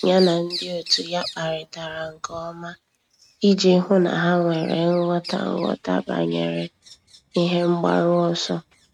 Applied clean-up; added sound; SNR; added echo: neural mask model RNNoise.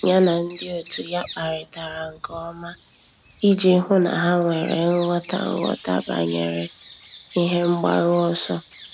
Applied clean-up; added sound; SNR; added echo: none; Bird vocalization, bird call, bird song; 15 dB; none.